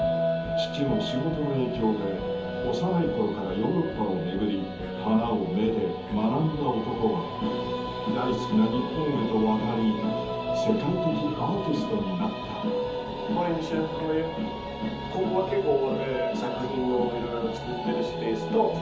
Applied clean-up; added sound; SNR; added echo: none; Cough; 19 dB; reverberation time 0.7 s.